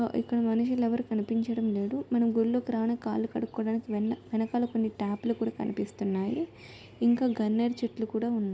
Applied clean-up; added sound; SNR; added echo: none; none; none; none.